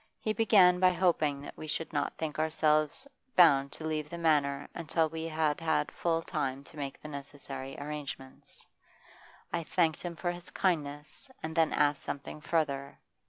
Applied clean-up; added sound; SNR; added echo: none; none; none; none.